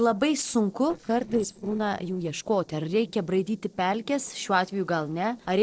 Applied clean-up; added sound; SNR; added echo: neural separator model SepFormer DNS4.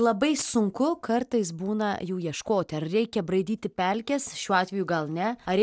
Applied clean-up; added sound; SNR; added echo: none; none; none; none.